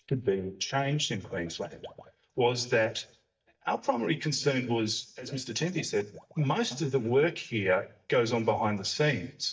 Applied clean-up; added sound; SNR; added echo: neural mask model DeepFilterNet 3.